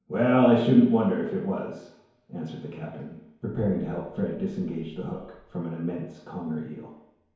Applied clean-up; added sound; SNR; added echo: none; none; none; reverberation time 1.0 s.